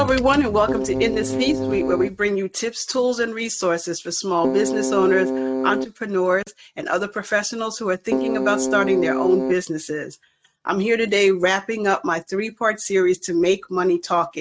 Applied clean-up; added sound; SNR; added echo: neural mask model RNNoise.